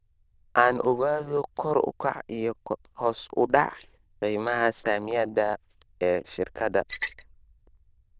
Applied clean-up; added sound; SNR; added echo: neural diffusion model UNIVERSE++.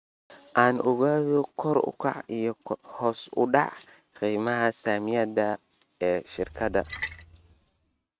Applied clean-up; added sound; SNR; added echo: neural mask model RNNoise.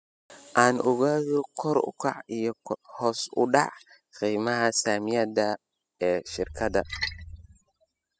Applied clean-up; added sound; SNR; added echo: classical method spectral subtraction.